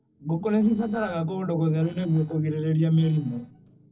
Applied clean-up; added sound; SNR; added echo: neural separator model SepFormer DNS4.